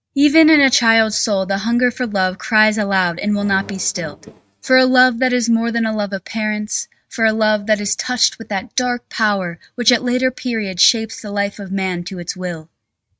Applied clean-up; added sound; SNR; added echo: neural mask model RNNoise.